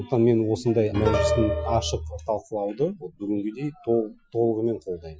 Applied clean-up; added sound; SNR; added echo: classical method Wiener filter.